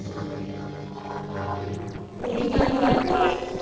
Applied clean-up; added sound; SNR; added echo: neural separator model SepFormer DNS4.